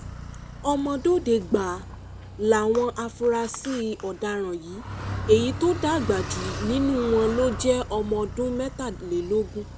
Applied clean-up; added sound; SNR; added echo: none; Car; 10 dB; none.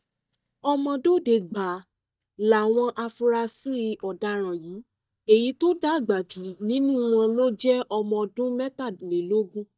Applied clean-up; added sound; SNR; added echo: neural mask model DeepFilterNet 3.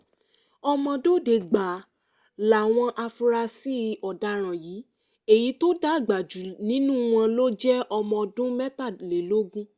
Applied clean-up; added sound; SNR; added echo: none; none; none; none.